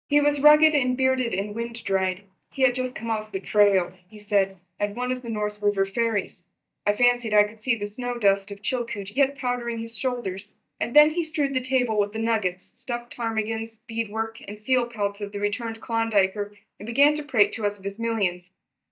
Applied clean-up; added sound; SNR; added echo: neural mask model DeepFilterNet 3.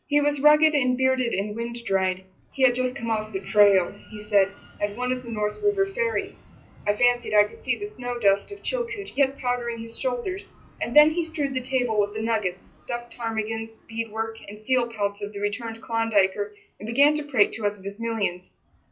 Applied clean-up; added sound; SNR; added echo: classical method WPE with log-MMSE.